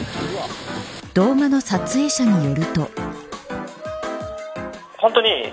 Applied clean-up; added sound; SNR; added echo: none; Wind instrument, woodwind instrument; 12 dB; none.